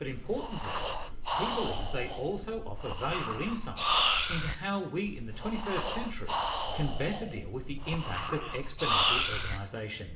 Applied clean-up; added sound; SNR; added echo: none; Breathing; -4 dB; reverberation time 0.7 s.